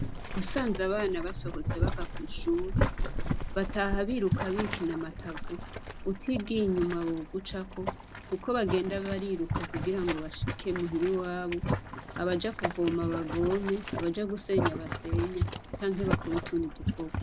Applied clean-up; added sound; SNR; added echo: none; Boiling; 2 dB; none.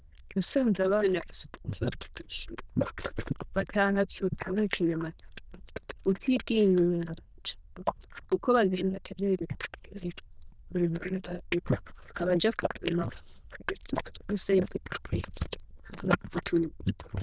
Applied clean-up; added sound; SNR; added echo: neural diffusion model UNIVERSE++.